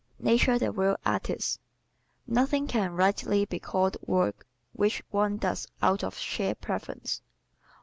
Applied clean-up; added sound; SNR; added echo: none; none; none; none.